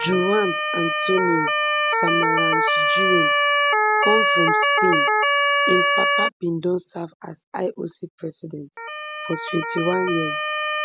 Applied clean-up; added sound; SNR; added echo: none; Motor vehicle (road) / Siren; -4 dB; none.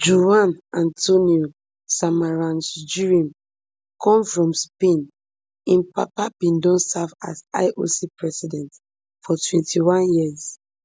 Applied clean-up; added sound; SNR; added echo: none; none; none; none.